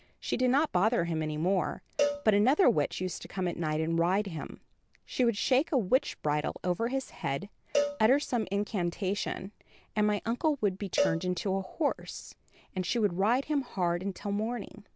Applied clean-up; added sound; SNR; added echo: none; Cowbell; 7 dB; none.